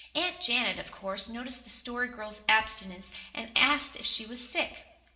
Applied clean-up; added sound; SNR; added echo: none; none; none; reverberation time 0.6 s.